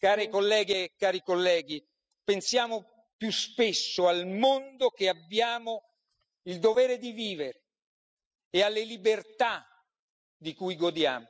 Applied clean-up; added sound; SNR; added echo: classical method spectral subtraction.